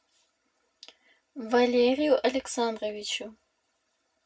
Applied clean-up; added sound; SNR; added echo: none; none; none; reverberation time 0.3 s.